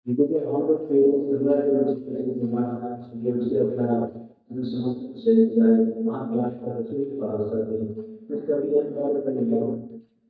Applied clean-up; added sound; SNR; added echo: neural mask model DeepFilterNet 3.